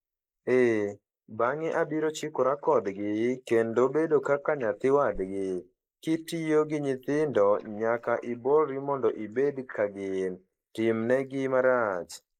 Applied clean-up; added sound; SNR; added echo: neural mask model Resemble Enhance denoiser.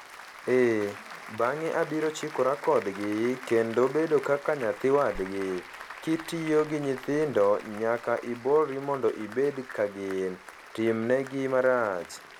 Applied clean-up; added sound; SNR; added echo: none; Applause; 16 dB; none.